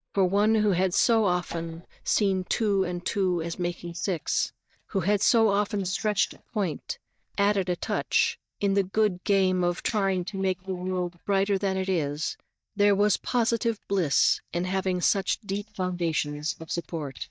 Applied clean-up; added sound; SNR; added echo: neural mask model DeepFilterNet 3.